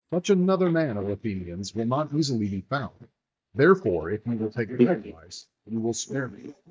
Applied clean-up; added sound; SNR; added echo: neural mask model DeepFilterNet 3.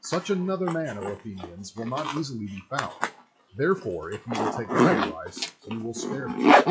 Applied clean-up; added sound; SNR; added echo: classical method WPE with log-MMSE.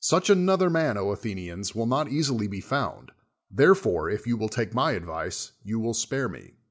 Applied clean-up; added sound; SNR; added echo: none; none; none; none.